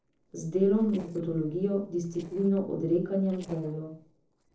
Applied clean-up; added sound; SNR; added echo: neural separator model SepFormer DNS4.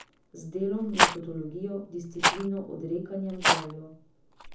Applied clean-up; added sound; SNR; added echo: none; Rattle; -4 dB; reverberation time 0.6 s.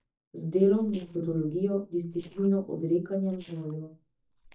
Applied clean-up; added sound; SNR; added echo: neural mask model DeepFilterNet 3.